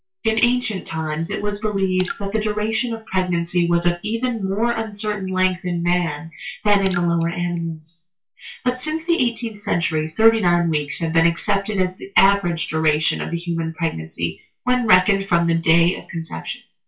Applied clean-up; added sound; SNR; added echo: classical method WPE with log-MMSE.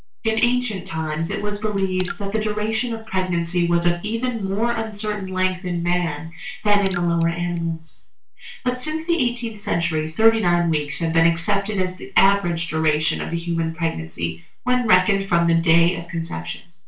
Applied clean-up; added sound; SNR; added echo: none; Raindrop / Splash, splatter; 18 dB; reverberation time 0.2 s.